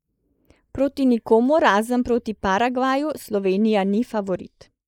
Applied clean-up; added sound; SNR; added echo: neural mask model Resemble Enhance denoiser.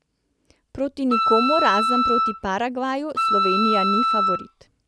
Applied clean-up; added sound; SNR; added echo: none; Wind instrument, woodwind instrument; -3 dB; none.